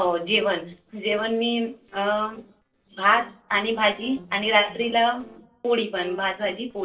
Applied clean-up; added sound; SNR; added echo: neural separator model SepFormer DNS4.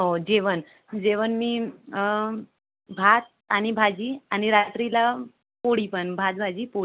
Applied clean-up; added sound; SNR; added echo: none; none; none; none.